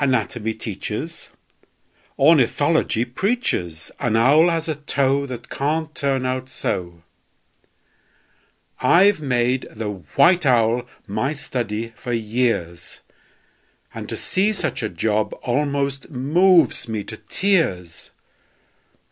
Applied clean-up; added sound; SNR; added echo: none; none; none; none.